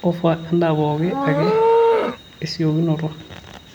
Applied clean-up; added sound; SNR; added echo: none; Livestock, farm animals, working animals; 1 dB; none.